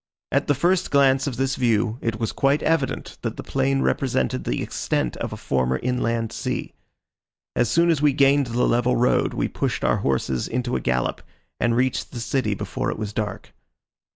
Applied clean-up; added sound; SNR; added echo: none; none; none; none.